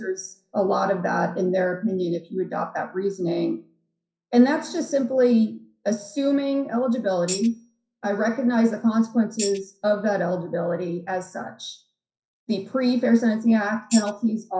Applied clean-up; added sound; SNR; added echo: classical method WPE with log-MMSE.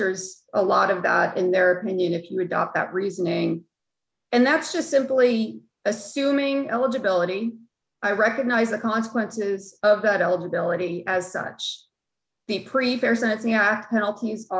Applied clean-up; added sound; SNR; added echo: none; none; none; none.